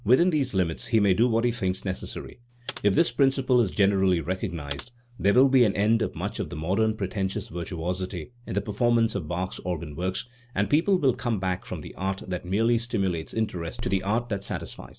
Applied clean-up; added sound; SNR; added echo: none; Computer keyboard; 16 dB; none.